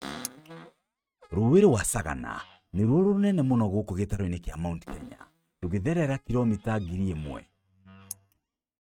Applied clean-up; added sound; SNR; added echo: neural mask model RNNoise.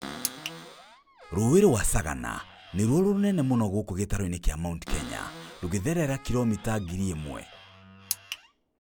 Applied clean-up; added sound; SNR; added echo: none; Cupboard open or close; 19 dB; none.